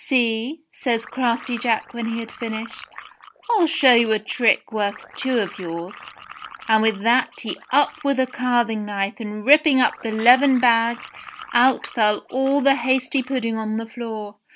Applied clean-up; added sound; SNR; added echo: none; Liquid; 19 dB; none.